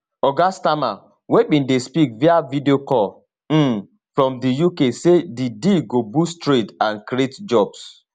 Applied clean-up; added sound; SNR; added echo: none; none; none; none.